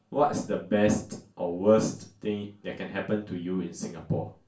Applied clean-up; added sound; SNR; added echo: none; none; none; reverberation time 0.3 s.